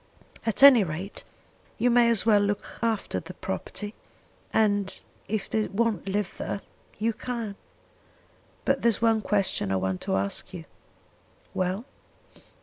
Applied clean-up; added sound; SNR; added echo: none; none; none; none.